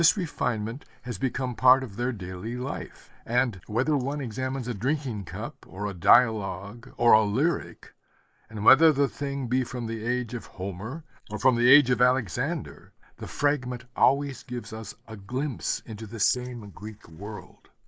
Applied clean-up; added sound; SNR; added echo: neural mask model Resemble Enhance denoiser.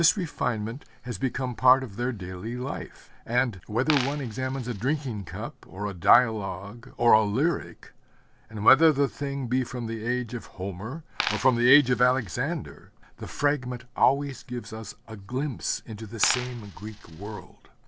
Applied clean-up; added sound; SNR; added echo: none; Coin (dropping); 9 dB; none.